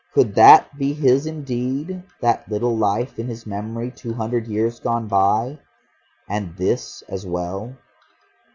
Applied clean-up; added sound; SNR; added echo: none; none; none; none.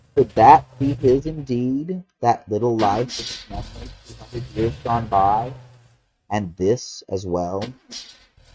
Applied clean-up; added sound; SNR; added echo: neural mask model RNNoise.